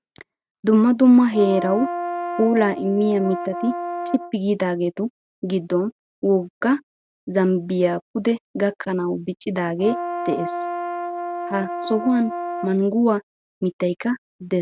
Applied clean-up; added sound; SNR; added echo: neural mask model RNNoise.